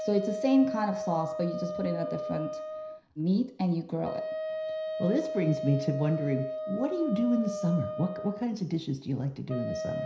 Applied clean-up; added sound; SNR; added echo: none; Wind instrument, woodwind instrument; 6 dB; reverberation time 0.5 s.